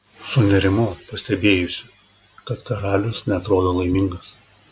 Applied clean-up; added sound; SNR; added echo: none; none; none; none.